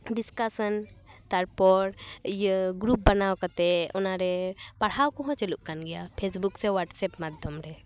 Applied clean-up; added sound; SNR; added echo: none; none; none; none.